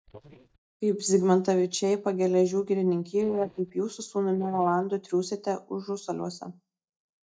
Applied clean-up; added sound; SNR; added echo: neural mask model DeepFilterNet 3.